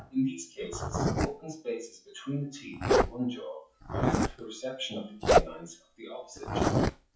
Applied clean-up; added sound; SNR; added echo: classical method WPE with log-MMSE.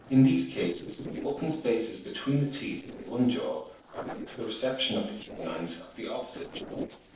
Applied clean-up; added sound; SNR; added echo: neural separator model SepFormer DNS4.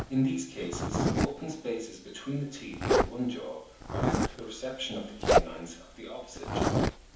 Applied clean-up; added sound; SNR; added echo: none; Zipper (clothing); -5 dB; reverberation time 0.7 s.